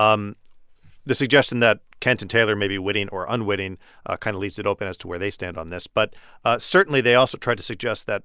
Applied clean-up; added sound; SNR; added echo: none; none; none; none.